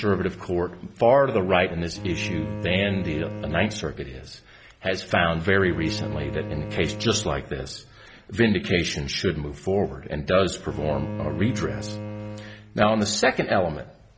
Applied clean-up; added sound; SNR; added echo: none; Bowed string instrument; 11 dB; none.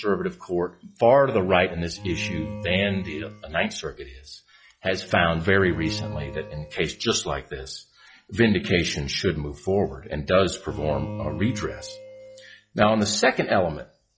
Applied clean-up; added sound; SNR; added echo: classical method log-MMSE.